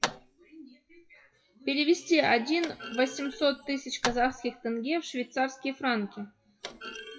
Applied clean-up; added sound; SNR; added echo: classical method WPE with log-MMSE.